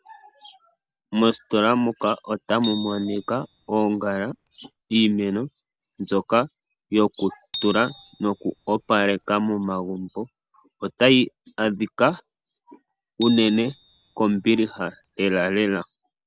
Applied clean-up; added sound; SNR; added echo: none; Bicycle bell; 15 dB; none.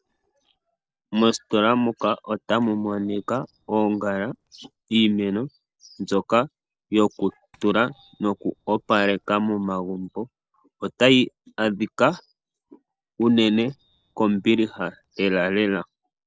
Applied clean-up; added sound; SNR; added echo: neural separator model SepFormer DNS4.